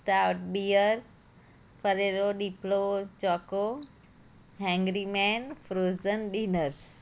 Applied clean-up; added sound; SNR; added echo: none; none; none; none.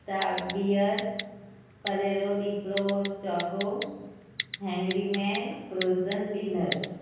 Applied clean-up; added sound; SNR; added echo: none; Typing; 11 dB; reverberation time 1.3 s.